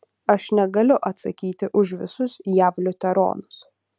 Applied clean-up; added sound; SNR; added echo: none; none; none; none.